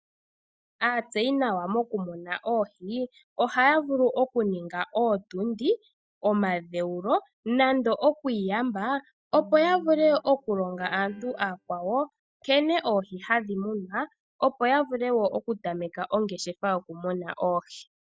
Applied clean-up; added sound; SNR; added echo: neural mask model DeepFilterNet 3.